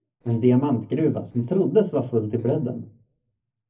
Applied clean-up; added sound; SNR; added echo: neural separator model SepFormer DNS4.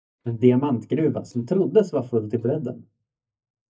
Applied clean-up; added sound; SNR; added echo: neural mask model DeepFilterNet 3.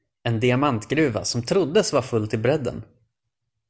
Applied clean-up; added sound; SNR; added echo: none; none; none; none.